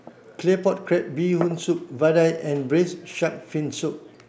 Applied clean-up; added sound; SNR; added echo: none; Glass; 18 dB; none.